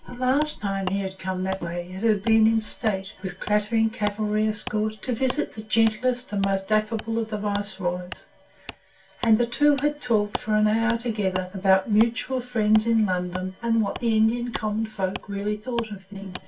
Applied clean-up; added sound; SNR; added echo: none; Wood; 16 dB; reverberation time 0.2 s.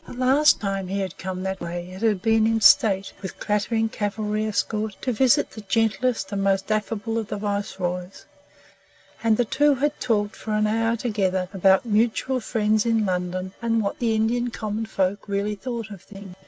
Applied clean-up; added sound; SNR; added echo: none; none; none; none.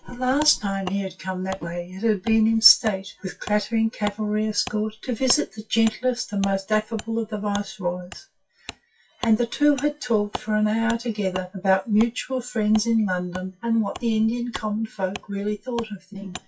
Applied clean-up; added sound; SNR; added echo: classical method WPE with log-MMSE.